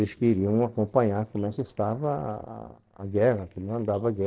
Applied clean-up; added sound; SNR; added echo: neural separator model SepFormer DNS4.